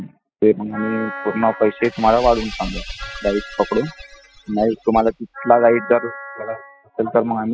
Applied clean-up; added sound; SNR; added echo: classical method spectral subtraction.